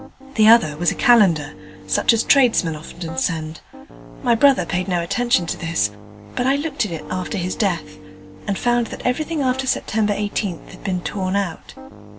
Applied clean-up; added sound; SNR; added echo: none; Piano; 17 dB; none.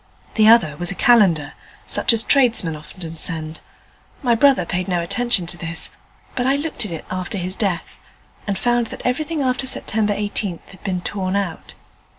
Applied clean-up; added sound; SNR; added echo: none; none; none; none.